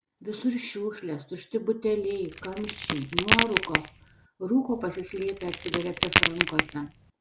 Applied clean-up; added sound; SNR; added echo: none; Crack; -2 dB; none.